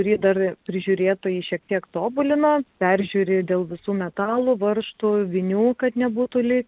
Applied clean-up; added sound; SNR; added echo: none; none; none; none.